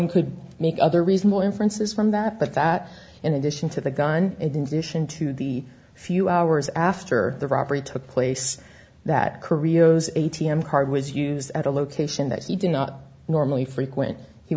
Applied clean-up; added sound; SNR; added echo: none; none; none; none.